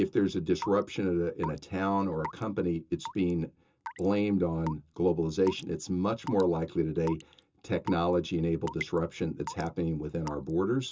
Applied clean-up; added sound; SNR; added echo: none; Raindrop / Drip / Water tap, faucet; 17 dB; reverberation time 0.2 s.